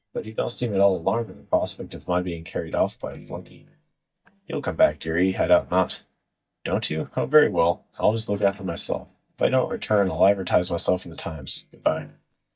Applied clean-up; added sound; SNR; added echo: neural mask model DeepFilterNet 3.